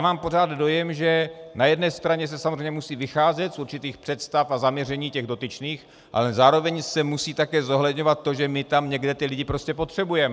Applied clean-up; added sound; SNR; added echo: none; none; none; none.